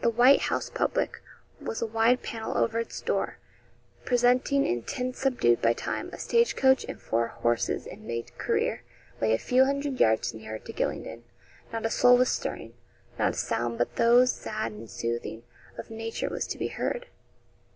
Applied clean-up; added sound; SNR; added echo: none; none; none; none.